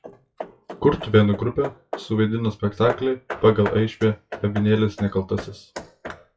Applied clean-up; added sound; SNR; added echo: classical method WPE with log-MMSE.